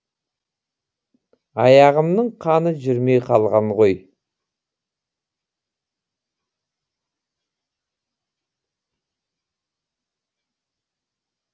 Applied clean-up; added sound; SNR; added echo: none; none; none; none.